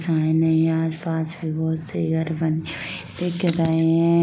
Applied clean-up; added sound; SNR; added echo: none; none; none; none.